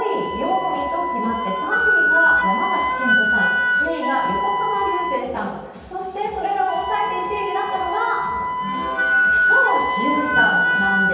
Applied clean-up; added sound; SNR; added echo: none; Wind instrument, woodwind instrument; -4 dB; reverberation time 1.2 s.